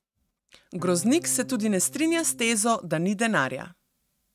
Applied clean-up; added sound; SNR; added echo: neural mask model RNNoise.